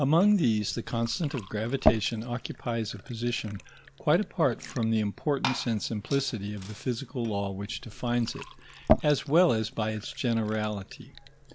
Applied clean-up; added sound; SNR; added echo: none; Fill (with liquid) / Glass; 7 dB; none.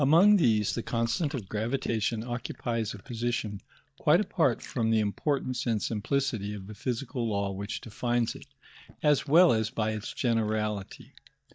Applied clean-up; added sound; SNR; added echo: neural mask model DeepFilterNet 3.